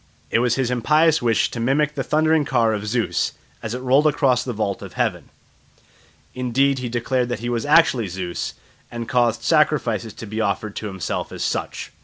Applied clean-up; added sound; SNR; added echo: none; none; none; none.